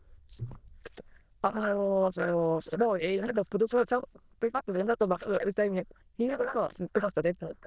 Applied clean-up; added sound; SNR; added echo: neural diffusion model UNIVERSE++.